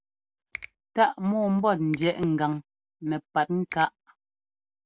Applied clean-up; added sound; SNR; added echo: none; Finger snapping; 19 dB; none.